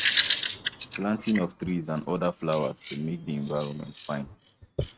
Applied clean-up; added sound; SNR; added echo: neural mask model RNNoise.